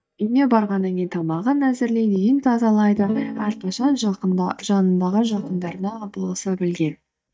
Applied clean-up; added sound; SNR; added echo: neural mask model DeepFilterNet 3.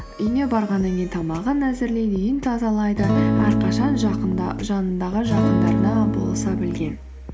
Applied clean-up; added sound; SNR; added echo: none; Acoustic guitar / Strum; -1 dB; none.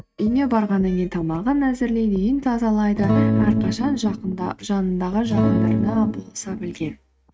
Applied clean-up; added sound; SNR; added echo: neural mask model RNNoise.